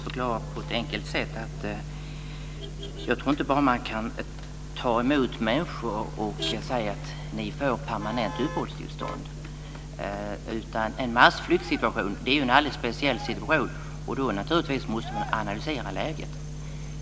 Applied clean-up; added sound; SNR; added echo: none; Motor vehicle (road); 15 dB; none.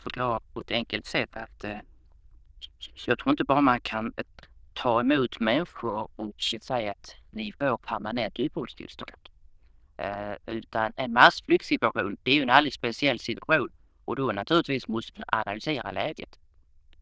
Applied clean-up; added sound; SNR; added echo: neural diffusion model UNIVERSE++.